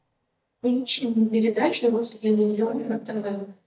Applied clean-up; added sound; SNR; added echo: neural mask model DeepFilterNet 3.